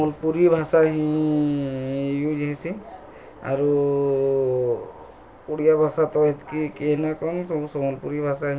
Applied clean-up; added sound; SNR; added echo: none; none; none; none.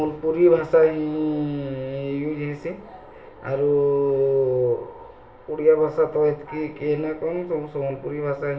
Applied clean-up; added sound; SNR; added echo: none; none; none; reverberation time 0.9 s.